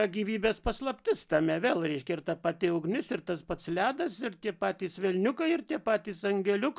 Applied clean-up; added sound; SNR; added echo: none; none; none; none.